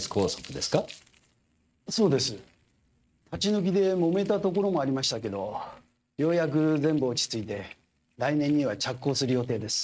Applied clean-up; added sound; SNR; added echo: neural mask model RNNoise.